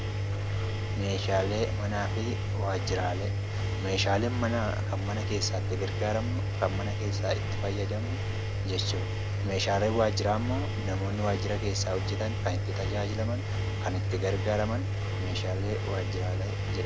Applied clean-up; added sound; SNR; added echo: none; Engine; -3 dB; none.